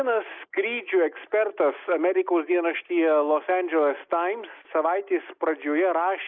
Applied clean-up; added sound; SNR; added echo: neural mask model Resemble Enhance denoiser.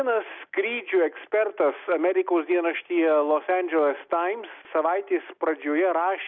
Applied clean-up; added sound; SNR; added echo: none; none; none; none.